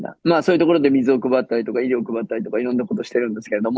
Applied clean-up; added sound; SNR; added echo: none; none; none; none.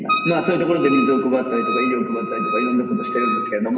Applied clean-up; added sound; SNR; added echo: none; Wind instrument, woodwind instrument; 5 dB; reverberation time 2.1 s.